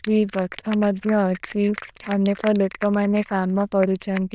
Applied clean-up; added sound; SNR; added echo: neural diffusion model UNIVERSE++.